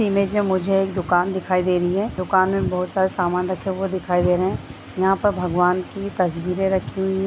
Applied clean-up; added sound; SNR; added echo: none; none; none; none.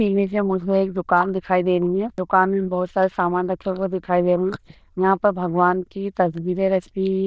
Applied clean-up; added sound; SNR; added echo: neural diffusion model UNIVERSE++.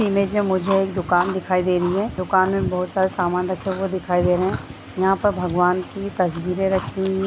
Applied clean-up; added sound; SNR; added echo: none; Chewing, mastication; 17 dB; none.